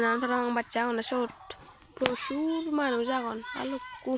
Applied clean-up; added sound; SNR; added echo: none; none; none; none.